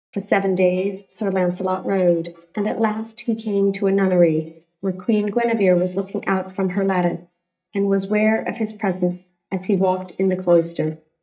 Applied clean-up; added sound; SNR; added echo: neural mask model DeepFilterNet 3.